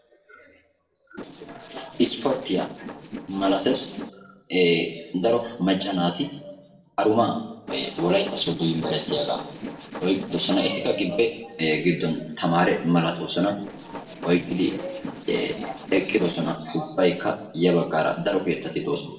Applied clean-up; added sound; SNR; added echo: neural separator model SepFormer DNS4.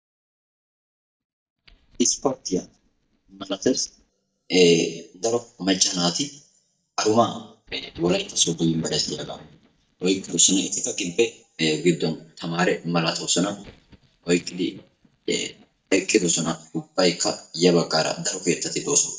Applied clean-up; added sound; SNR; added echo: neural mask model DeepFilterNet 3.